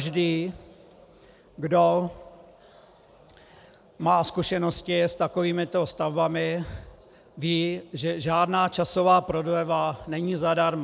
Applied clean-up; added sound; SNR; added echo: none; none; none; none.